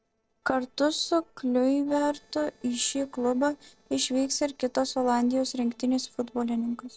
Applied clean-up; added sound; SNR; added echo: neural separator model SepFormer DNS4.